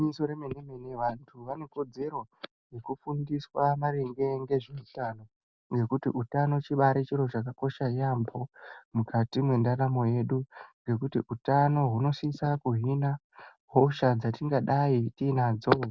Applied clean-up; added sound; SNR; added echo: none; none; none; none.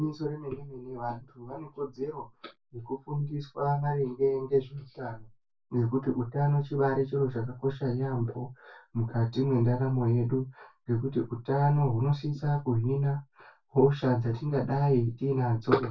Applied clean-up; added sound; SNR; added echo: none; none; none; reverberation time 0.2 s.